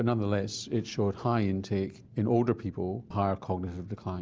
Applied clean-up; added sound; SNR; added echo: none; none; none; none.